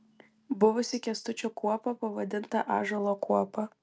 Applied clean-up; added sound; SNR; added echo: none; none; none; none.